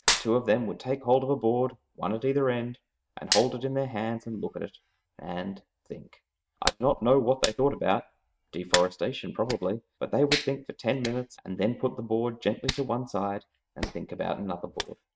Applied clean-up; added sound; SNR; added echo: neural mask model RNNoise.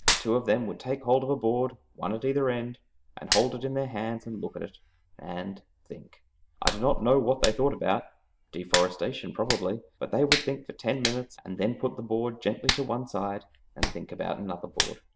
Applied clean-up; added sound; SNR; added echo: none; Hands; 5 dB; none.